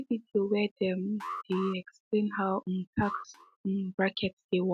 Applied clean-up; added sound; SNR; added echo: neural mask model RNNoise.